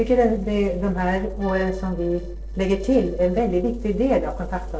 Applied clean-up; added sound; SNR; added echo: neural separator model SepFormer DNS4.